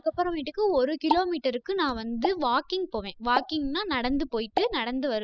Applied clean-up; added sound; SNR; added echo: classical method spectral subtraction.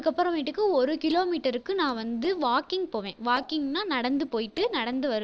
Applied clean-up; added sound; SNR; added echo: neural separator model SepFormer DNS4.